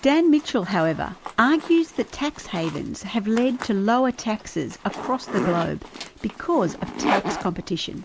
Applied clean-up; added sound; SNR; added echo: none; Zipper (clothing); 10 dB; none.